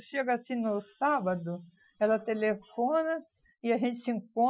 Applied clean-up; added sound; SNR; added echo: classical method Wiener filter.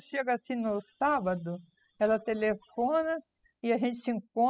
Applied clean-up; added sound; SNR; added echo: classical method spectral subtraction.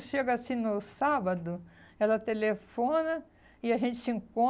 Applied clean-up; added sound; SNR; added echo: none; none; none; none.